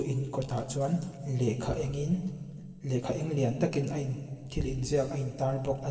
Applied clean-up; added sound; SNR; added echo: none; none; none; reverberation time 1.9 s.